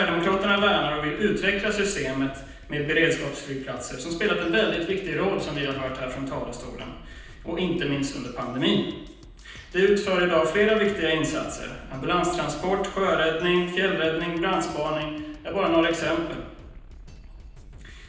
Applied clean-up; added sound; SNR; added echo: none; Drum kit; 19 dB; reverberation time 0.9 s.